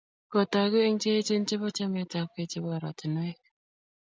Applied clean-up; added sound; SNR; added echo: none; none; none; none.